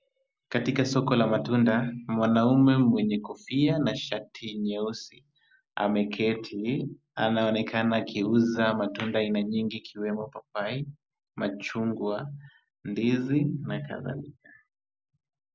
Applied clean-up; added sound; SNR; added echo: none; none; none; none.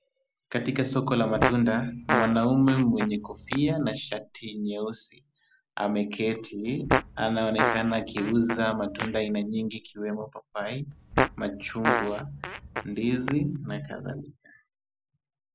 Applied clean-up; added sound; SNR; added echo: none; Fart; 4 dB; none.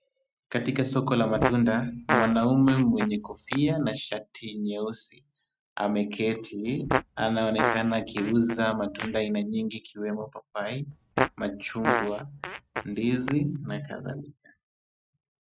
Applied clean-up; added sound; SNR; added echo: neural mask model RNNoise.